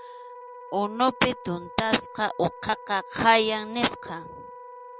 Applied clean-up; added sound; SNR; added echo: none; Wind instrument, woodwind instrument; 15 dB; none.